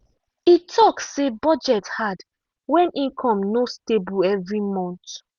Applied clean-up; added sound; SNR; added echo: none; none; none; none.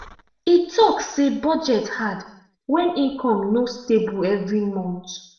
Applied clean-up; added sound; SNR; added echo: none; none; none; reverberation time 0.7 s.